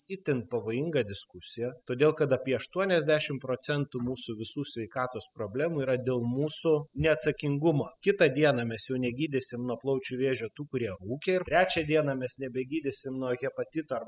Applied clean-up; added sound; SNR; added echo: classical method spectral subtraction.